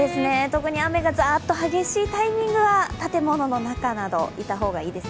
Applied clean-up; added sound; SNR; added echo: none; none; none; none.